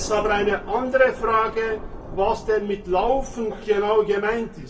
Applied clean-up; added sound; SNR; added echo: none; Thunder; 13 dB; reverberation time 0.2 s.